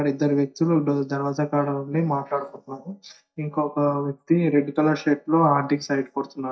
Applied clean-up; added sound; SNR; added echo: neural mask model DeepFilterNet 3.